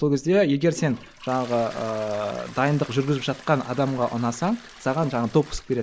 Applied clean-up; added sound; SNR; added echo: none; Toilet flush; 19 dB; none.